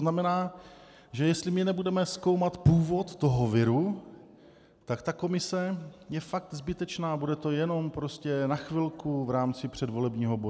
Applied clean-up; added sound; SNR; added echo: none; none; none; none.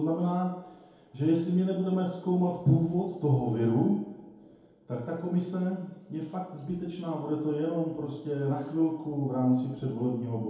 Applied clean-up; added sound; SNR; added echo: none; none; none; reverberation time 2.0 s.